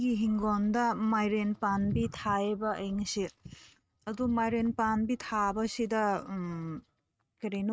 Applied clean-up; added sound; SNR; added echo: neural mask model RNNoise.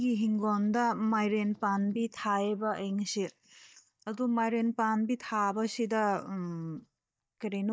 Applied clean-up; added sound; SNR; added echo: neural mask model DeepFilterNet 3.